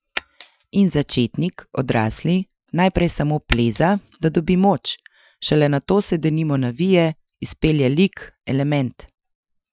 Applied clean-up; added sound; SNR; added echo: classical method Wiener filter.